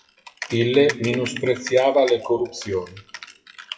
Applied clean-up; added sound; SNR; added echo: classical method WPE with log-MMSE.